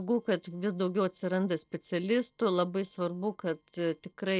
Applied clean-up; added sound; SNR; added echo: neural separator model SepFormer DNS4.